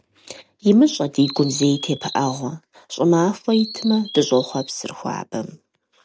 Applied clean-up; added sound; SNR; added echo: none; Chirp, tweet; 13 dB; none.